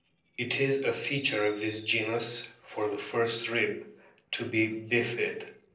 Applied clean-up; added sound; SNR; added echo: neural separator model SepFormer DNS4.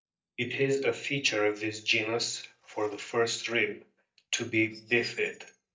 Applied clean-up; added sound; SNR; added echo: neural mask model DeepFilterNet 3.